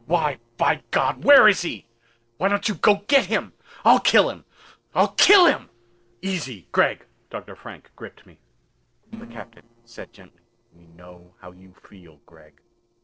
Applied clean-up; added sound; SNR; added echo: neural separator model SepFormer DNS4.